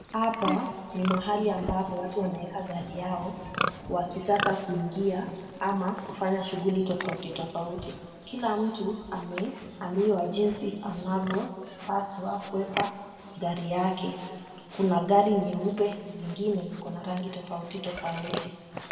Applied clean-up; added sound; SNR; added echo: none; Livestock, farm animals, working animals; 10 dB; reverberation time 1.9 s.